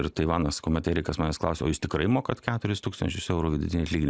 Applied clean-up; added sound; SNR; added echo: none; none; none; none.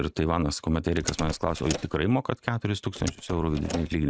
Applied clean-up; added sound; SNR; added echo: neural mask model RNNoise.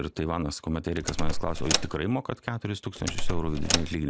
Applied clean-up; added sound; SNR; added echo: none; Door; -4 dB; none.